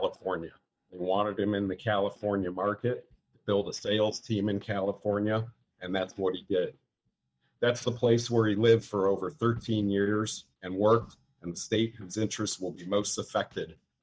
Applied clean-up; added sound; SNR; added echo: neural mask model DeepFilterNet 3.